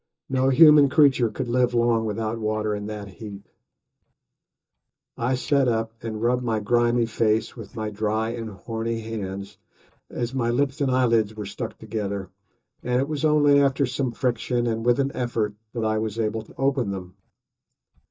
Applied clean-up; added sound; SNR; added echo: neural mask model DeepFilterNet 3.